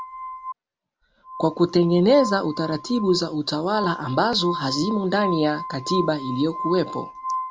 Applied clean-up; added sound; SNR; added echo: none; Glass; 10 dB; none.